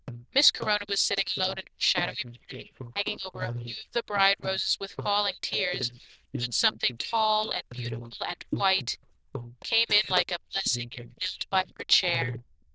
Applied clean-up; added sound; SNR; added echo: neural diffusion model UNIVERSE++.